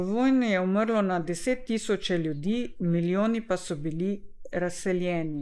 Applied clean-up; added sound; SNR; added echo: neural mask model Resemble Enhance denoiser.